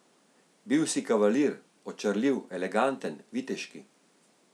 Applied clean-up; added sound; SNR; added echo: none; none; none; none.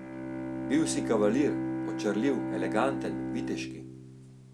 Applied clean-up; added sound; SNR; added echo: none; Bowed string instrument; 2 dB; none.